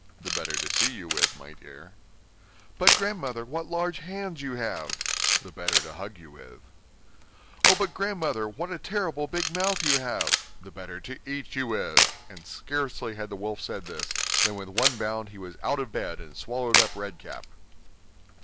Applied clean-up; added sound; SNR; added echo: none; Camera; -2 dB; none.